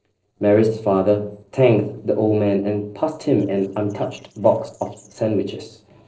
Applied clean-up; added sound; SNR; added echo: neural separator model SepFormer DNS4.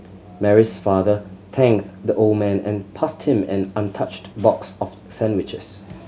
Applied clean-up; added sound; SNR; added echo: none; none; none; none.